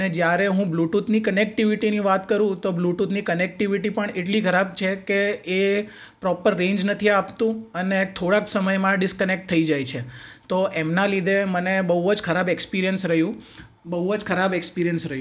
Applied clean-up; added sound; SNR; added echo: none; none; none; none.